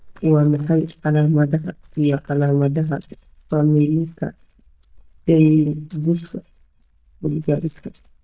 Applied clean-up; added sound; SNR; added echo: neural mask model DeepFilterNet 3.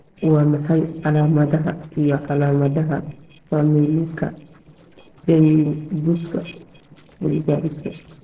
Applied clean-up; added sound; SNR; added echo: neural separator model SepFormer DNS4.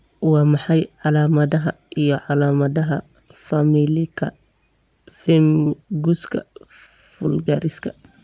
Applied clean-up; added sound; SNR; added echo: none; none; none; none.